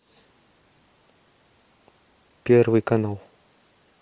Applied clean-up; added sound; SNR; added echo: none; none; none; none.